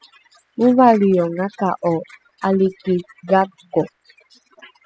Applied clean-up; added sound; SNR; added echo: classical method spectral subtraction.